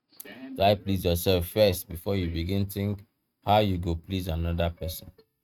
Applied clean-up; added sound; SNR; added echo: neural mask model RNNoise.